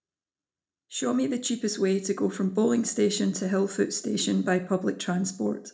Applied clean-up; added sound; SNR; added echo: none; none; none; reverberation time 0.3 s.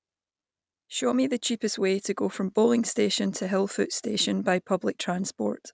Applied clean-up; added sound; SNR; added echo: none; none; none; none.